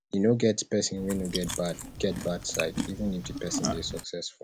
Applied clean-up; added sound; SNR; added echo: none; Chewing, mastication; 6 dB; none.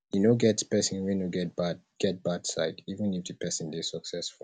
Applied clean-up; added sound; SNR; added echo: none; none; none; none.